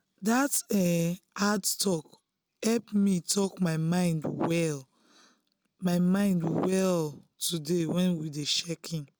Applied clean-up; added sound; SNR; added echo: none; none; none; none.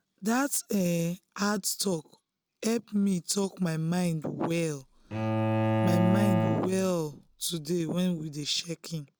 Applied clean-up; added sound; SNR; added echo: none; Bowed string instrument; 0 dB; none.